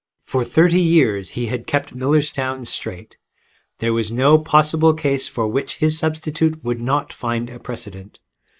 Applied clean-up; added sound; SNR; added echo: neural mask model Resemble Enhance denoiser.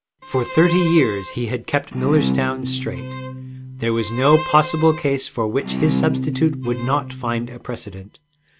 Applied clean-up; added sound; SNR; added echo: none; Bowed string instrument; 6 dB; none.